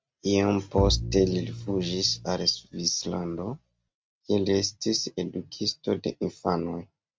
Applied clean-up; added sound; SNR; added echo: neural mask model RNNoise.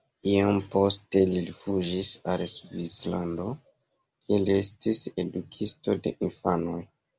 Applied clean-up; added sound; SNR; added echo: none; none; none; none.